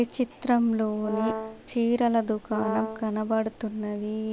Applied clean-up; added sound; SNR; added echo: none; Brass instrument; 7 dB; none.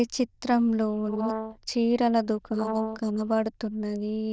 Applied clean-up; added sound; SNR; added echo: neural diffusion model UNIVERSE++.